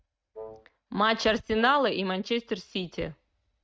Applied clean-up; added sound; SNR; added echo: neural mask model RNNoise.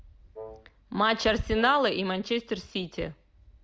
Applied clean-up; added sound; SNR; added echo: none; Wind instrument, woodwind instrument; 16 dB; none.